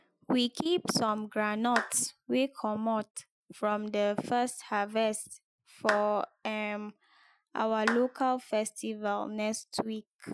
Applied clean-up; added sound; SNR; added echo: classical method Wiener filter.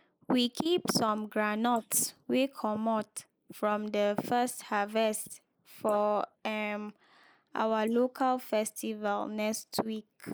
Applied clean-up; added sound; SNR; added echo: neural mask model Resemble Enhance denoiser.